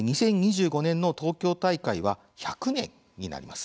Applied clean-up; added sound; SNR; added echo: none; none; none; none.